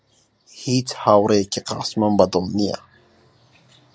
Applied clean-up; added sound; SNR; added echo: none; none; none; none.